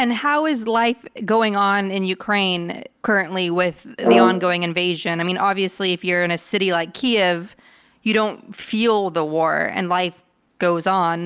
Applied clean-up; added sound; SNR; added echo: none; Brass instrument; -1 dB; none.